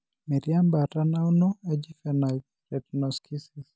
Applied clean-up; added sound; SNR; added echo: none; none; none; none.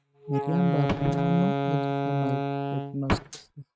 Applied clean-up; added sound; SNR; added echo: neural mask model RNNoise.